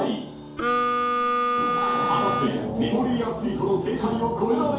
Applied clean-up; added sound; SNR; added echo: none; Harmonica; -2 dB; reverberation time 2.4 s.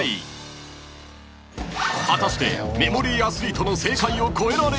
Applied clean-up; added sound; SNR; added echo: none; none; none; none.